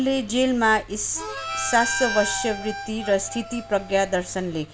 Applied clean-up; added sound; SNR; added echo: none; Harmonica; 9 dB; none.